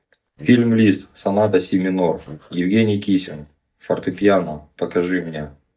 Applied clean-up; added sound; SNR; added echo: neural mask model DeepFilterNet 3.